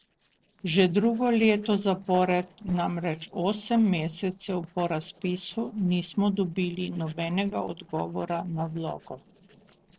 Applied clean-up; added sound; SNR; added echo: neural separator model SepFormer DNS4.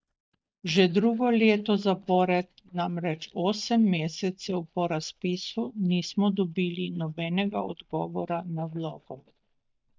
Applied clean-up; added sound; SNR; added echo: neural mask model DeepFilterNet 3.